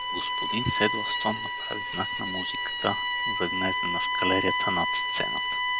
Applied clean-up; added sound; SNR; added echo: none; Bowed string instrument; -3 dB; none.